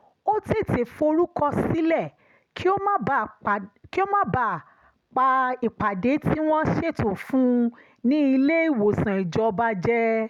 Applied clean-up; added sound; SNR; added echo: none; none; none; none.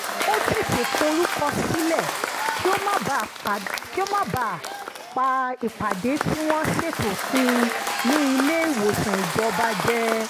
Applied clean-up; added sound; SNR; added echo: none; Applause / Crowd / Cheering; 3 dB; none.